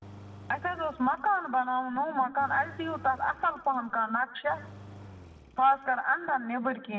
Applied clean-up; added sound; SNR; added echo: none; Engine; 20 dB; reverberation time 2.4 s.